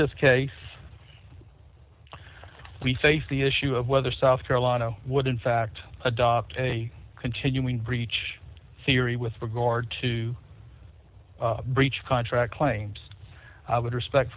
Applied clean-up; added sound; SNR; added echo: none; none; none; none.